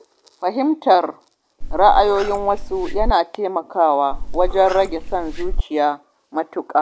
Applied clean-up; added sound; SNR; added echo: none; Meow; 3 dB; none.